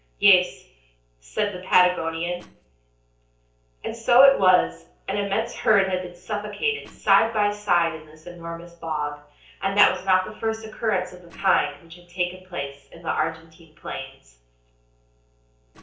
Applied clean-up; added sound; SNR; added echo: neural separator model SepFormer DNS4.